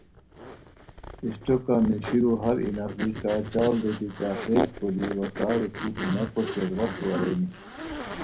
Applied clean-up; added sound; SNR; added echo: none; Zipper (clothing); 8 dB; reverberation time 0.5 s.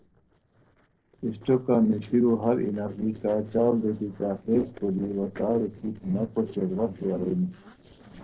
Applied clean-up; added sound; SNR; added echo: neural separator model SepFormer DNS4.